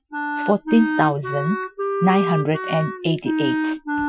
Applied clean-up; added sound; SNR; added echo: classical method Wiener filter.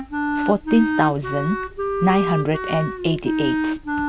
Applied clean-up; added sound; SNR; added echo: none; Wind instrument, woodwind instrument; 2 dB; none.